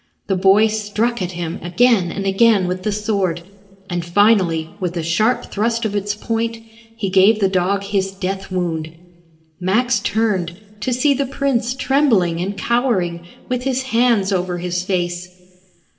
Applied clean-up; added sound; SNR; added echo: none; none; none; reverberation time 2.2 s.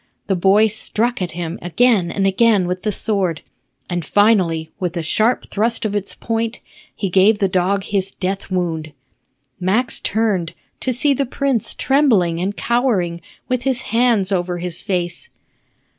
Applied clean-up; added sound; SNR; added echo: none; none; none; none.